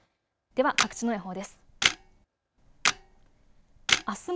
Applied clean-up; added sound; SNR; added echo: none; Camera; -3 dB; none.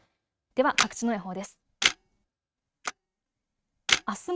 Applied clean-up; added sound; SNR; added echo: neural mask model RNNoise.